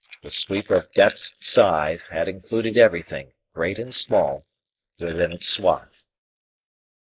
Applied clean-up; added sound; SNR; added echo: neural mask model Resemble Enhance denoiser.